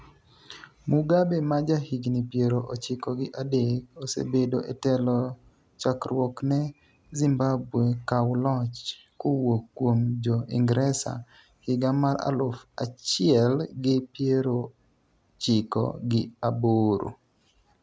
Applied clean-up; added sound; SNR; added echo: none; none; none; none.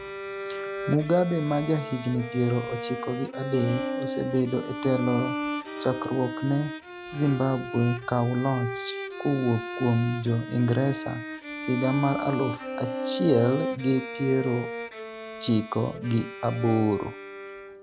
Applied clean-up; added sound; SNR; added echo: none; Bowed string instrument; 7 dB; none.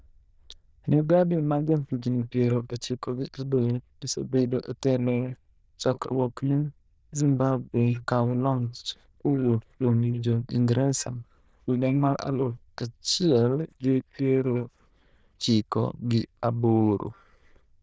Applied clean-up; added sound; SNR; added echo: neural diffusion model UNIVERSE++.